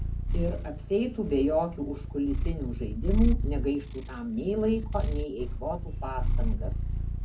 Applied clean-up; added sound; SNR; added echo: none; Purr; -1 dB; reverberation time 0.4 s.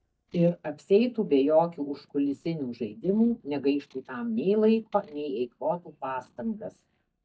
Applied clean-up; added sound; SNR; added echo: neural mask model DeepFilterNet 3.